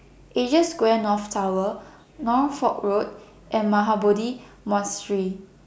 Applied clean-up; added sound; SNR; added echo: none; none; none; none.